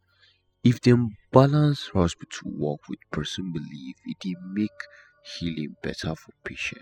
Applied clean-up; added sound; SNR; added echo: classical method spectral subtraction.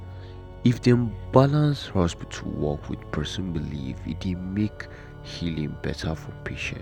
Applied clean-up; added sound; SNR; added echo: none; Organ; 13 dB; none.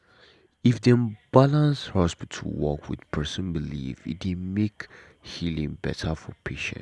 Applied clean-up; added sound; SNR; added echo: none; none; none; none.